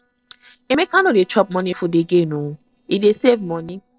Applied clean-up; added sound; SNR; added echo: neural separator model SepFormer DNS4.